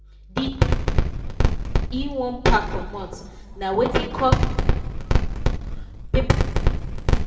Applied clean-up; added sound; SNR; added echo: none; none; none; reverberation time 1.7 s.